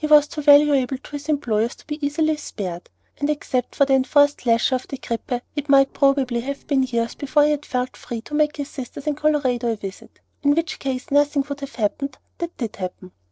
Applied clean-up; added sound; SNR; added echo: neural separator model SepFormer DNS4.